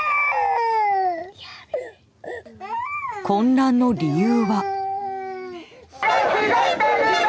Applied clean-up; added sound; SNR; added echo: none; none; none; none.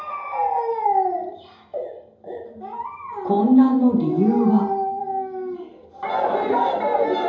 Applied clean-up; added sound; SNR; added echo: none; none; none; reverberation time 2.8 s.